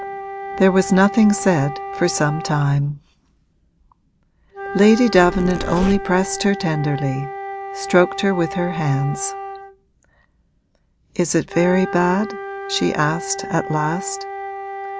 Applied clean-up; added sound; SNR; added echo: none; Wind instrument, woodwind instrument + Zipper (clothing); 10 dB; none.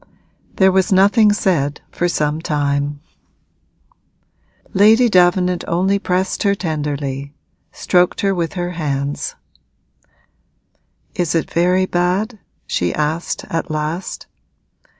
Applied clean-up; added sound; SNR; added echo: none; none; none; none.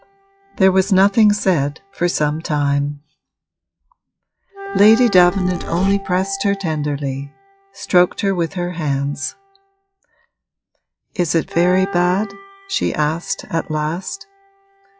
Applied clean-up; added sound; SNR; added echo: classical method log-MMSE.